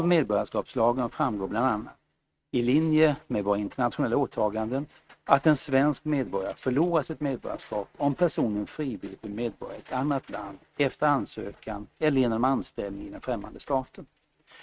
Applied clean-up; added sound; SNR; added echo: neural mask model RNNoise.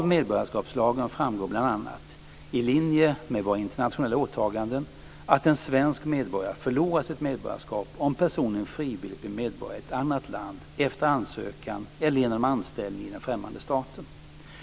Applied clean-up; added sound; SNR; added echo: none; none; none; none.